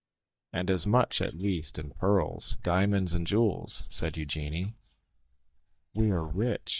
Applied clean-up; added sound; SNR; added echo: neural mask model DeepFilterNet 3.